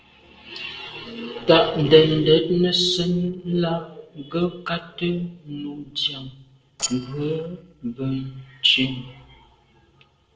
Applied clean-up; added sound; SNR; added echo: neural separator model SepFormer DNS4.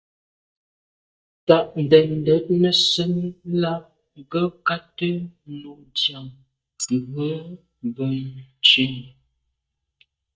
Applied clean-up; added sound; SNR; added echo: neural mask model DeepFilterNet 3.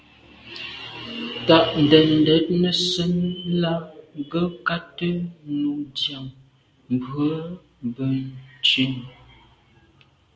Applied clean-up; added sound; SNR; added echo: none; none; none; none.